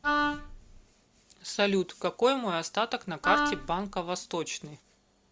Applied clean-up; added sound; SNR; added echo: none; Wind instrument, woodwind instrument; -1 dB; none.